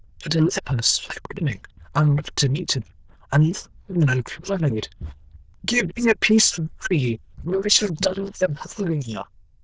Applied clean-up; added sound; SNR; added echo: neural diffusion model UNIVERSE++.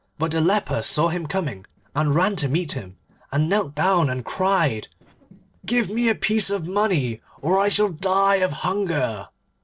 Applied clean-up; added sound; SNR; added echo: neural separator model SepFormer DNS4.